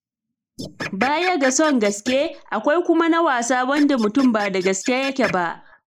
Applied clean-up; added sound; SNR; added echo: neural mask model Resemble Enhance denoiser.